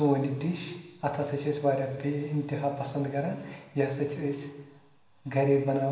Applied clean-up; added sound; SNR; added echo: none; none; none; reverberation time 1.1 s.